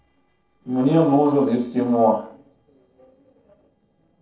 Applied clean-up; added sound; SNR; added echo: neural separator model SepFormer DNS4.